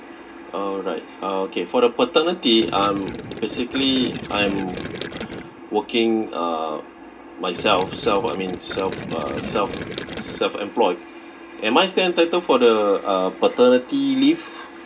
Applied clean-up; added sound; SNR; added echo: none; Gurgling; 11 dB; reverberation time 0.2 s.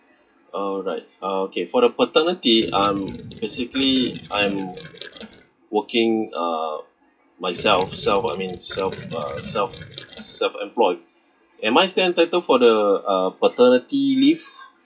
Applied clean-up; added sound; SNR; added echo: classical method WPE with log-MMSE.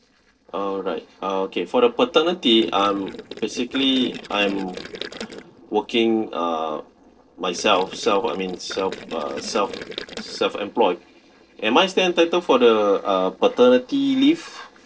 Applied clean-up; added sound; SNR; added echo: neural separator model SepFormer DNS4.